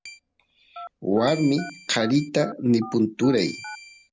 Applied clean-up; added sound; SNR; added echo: none; Keyboard (musical) + Telephone; 16 dB; none.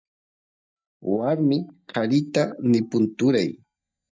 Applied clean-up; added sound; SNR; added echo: neural mask model DeepFilterNet 3.